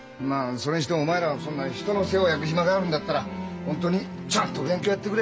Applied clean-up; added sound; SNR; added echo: none; none; none; none.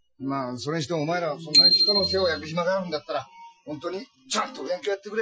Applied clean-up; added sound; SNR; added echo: classical method Wiener filter.